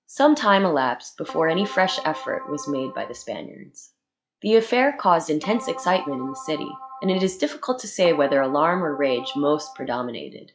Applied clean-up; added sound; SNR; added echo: classical method log-MMSE.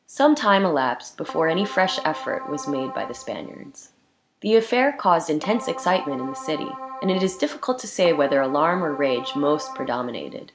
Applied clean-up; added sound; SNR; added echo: none; Keyboard (musical); 12 dB; none.